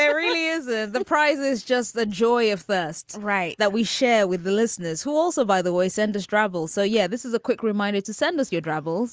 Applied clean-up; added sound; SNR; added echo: none; none; none; none.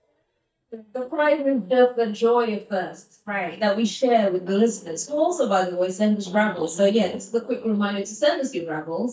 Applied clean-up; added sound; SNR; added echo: neural mask model DeepFilterNet 3.